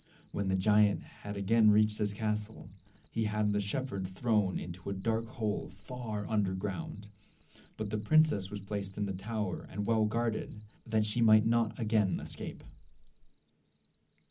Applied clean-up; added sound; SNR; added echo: none; Cricket; 19 dB; reverberation time 0.4 s.